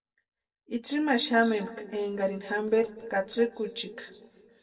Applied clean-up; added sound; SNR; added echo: neural separator model SepFormer DNS4.